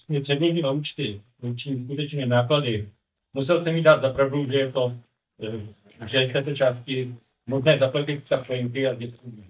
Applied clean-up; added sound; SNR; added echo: neural mask model DeepFilterNet 3.